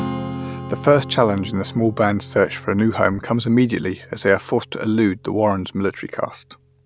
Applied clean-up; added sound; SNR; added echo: none; Strum; 14 dB; none.